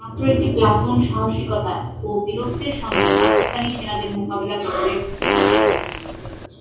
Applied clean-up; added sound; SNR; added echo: none; Fart; -1 dB; reverberation time 0.6 s.